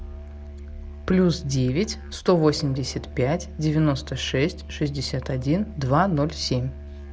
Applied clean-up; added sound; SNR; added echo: none; Musical instrument; 13 dB; none.